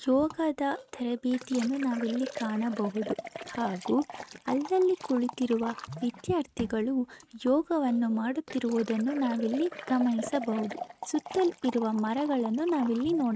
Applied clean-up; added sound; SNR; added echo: neural mask model RNNoise.